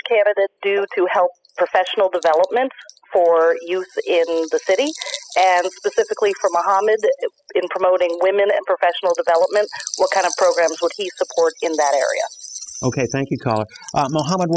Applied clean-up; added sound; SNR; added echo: classical method spectral subtraction.